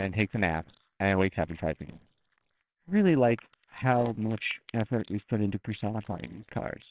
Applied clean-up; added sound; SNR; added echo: neural separator model SepFormer WHAMR!.